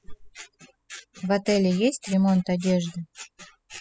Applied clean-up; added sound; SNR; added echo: classical method spectral subtraction.